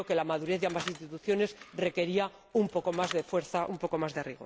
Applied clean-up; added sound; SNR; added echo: none; Bicycle; 16 dB; none.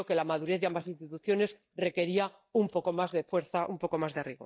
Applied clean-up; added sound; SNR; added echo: neural mask model DeepFilterNet 3.